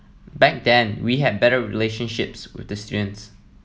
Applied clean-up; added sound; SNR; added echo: none; none; none; none.